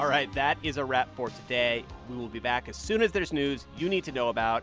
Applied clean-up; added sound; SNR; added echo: none; none; none; none.